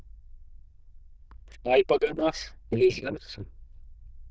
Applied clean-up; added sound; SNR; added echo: neural diffusion model UNIVERSE++.